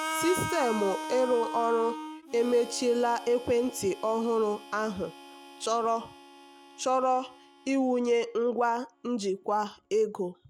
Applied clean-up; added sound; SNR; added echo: none; Harmonica; 12 dB; none.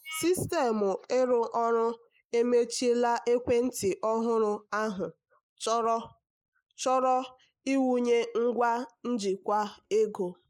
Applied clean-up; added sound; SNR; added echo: neural mask model Resemble Enhance denoiser.